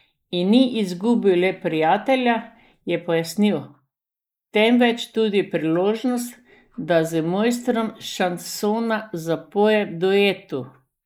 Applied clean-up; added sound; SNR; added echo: neural mask model Resemble Enhance denoiser.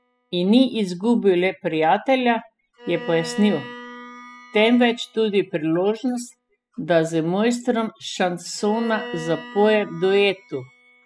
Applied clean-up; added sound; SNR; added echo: classical method spectral subtraction.